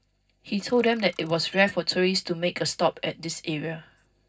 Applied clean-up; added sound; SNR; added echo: neural separator model SepFormer DNS4.